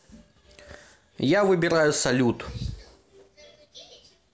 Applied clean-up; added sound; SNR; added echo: none; none; none; none.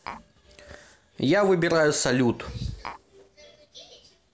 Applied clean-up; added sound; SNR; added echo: none; Tap; 14 dB; none.